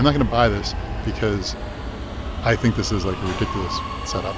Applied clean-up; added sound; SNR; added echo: none; Subway, metro, underground; 5 dB; none.